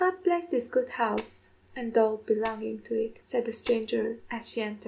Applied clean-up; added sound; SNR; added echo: none; Tap; 19 dB; reverberation time 0.3 s.